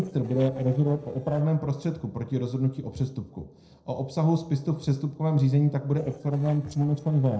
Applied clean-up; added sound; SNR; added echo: neural separator model SepFormer DNS4.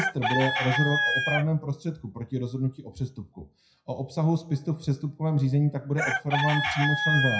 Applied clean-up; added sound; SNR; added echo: classical method WPE with log-MMSE.